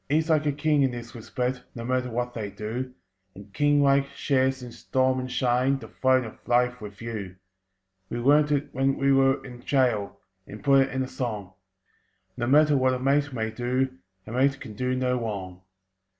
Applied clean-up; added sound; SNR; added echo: none; none; none; none.